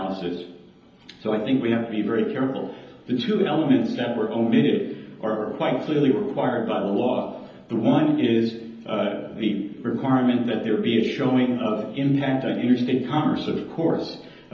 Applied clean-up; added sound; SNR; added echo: none; none; none; reverberation time 0.9 s.